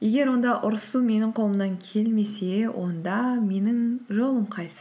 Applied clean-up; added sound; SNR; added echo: none; none; none; none.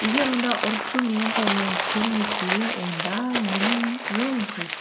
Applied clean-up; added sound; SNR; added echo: none; Crumpling, crinkling; 1 dB; none.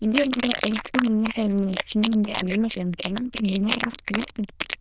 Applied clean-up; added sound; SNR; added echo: neural diffusion model UNIVERSE++.